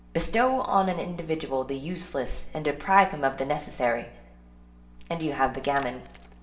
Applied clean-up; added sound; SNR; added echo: none; Splash, splatter; 12 dB; reverberation time 0.7 s.